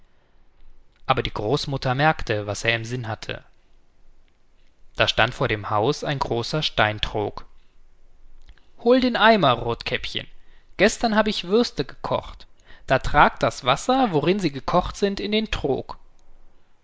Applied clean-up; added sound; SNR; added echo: neural mask model Resemble Enhance denoiser.